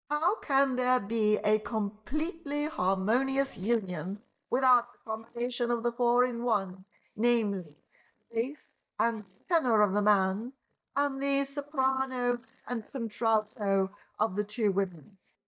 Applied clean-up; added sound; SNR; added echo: neural mask model DeepFilterNet 3.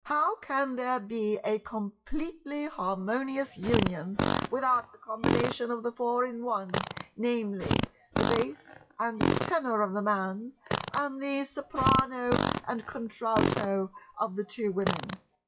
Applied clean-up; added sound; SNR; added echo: classical method WPE with log-MMSE.